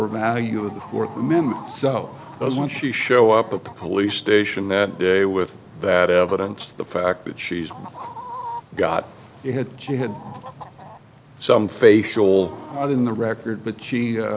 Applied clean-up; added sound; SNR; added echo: none; Chicken, rooster; 19 dB; none.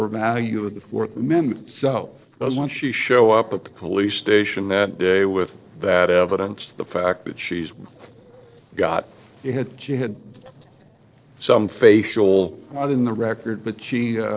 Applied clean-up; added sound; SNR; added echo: neural separator model SepFormer DNS4.